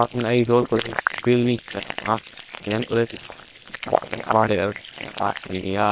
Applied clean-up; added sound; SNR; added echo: neural separator model SepFormer WHAM!.